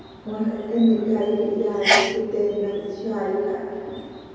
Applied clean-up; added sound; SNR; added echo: none; Sneeze; 5 dB; reverberation time 2.2 s.